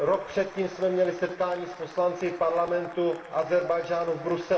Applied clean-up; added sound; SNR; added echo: none; Applause; 20 dB; reverberation time 2.3 s.